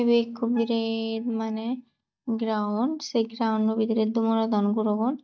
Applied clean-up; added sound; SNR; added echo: neural mask model DeepFilterNet 3.